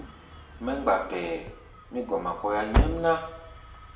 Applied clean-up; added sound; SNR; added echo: none; Engine starting; 2 dB; reverberation time 0.7 s.